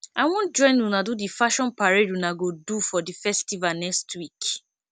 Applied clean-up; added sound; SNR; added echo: none; none; none; none.